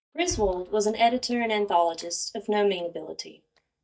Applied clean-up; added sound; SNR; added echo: neural mask model DeepFilterNet 3.